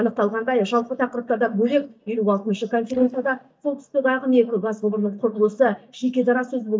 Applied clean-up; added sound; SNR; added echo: neural mask model DeepFilterNet 3.